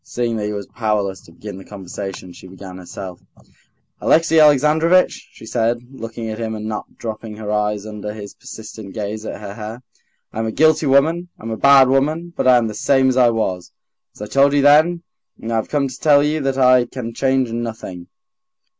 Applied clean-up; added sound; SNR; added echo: none; none; none; none.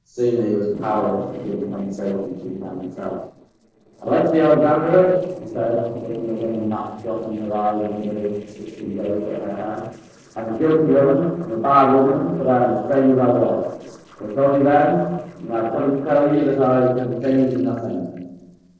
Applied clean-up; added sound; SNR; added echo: neural separator model SepFormer DNS4.